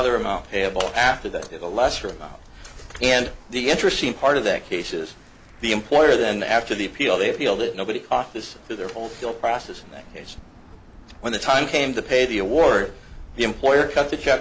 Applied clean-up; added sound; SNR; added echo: none; Bird; 19 dB; none.